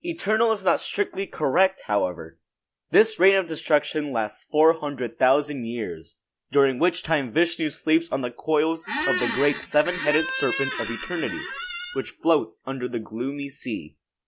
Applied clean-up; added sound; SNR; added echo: none; Squeak; 6 dB; none.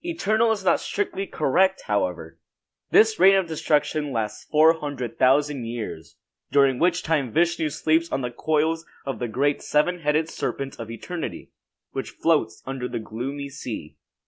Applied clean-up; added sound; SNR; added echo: none; none; none; none.